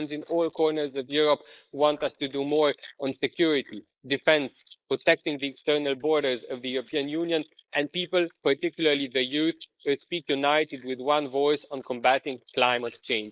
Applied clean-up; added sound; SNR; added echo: neural mask model Resemble Enhance denoiser.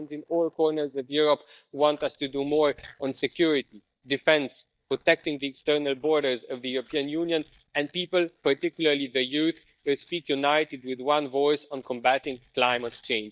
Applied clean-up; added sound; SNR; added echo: neural mask model DeepFilterNet 3.